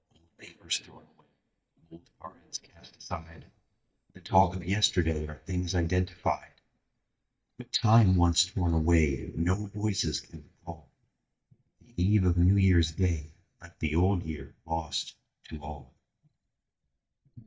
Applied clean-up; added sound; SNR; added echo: neural mask model DeepFilterNet 3.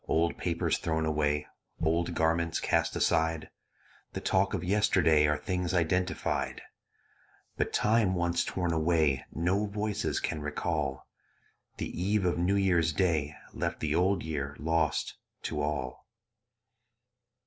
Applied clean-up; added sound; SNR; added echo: none; none; none; none.